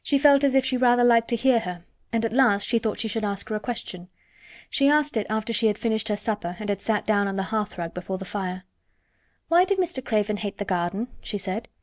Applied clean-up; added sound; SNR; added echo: none; none; none; none.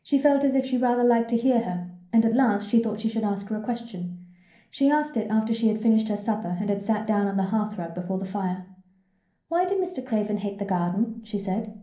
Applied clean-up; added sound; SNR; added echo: none; none; none; reverberation time 0.6 s.